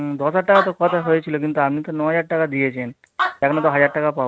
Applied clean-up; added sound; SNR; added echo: neural mask model RNNoise.